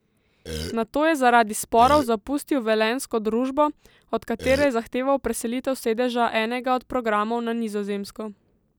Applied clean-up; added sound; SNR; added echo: none; Burping, eructation; 9 dB; none.